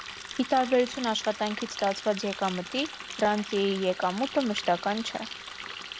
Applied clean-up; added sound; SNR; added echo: none; Water tap, faucet; 11 dB; none.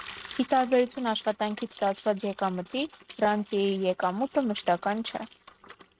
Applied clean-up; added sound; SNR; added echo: neural mask model RNNoise.